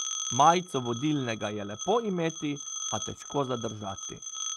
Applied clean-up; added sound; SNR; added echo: neural mask model RNNoise.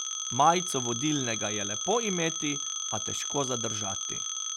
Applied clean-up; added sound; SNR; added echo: none; Telephone; 3 dB; none.